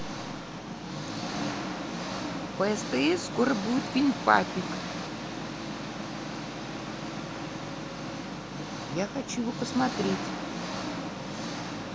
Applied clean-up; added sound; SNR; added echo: none; Engine; 2 dB; none.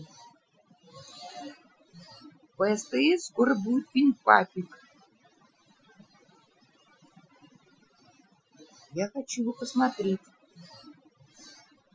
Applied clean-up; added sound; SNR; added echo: classical method Wiener filter.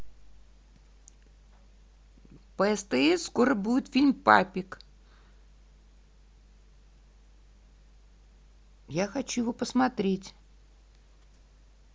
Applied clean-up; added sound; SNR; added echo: none; none; none; none.